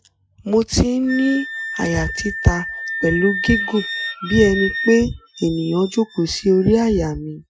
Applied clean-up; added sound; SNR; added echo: classical method Wiener filter.